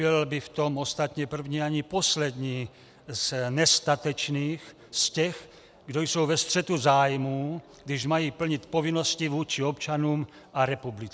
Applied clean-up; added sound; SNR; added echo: none; none; none; none.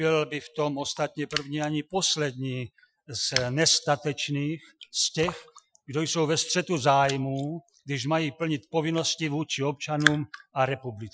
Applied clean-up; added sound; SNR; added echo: classical method Wiener filter.